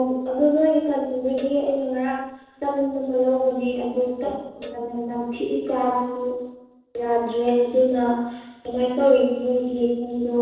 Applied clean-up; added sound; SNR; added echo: neural separator model SepFormer DNS4.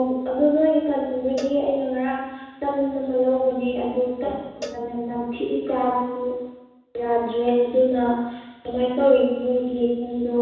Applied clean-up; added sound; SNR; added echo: none; Cowbell; 19 dB; reverberation time 1.1 s.